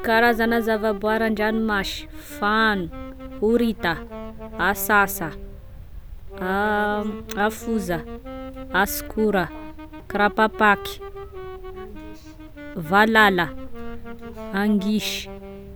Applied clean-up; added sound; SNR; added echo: none; Wind instrument, woodwind instrument; 14 dB; none.